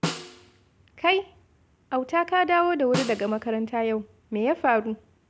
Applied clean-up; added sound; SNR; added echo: none; Snare drum; 11 dB; none.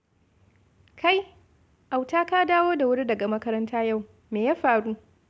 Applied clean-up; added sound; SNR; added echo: none; none; none; none.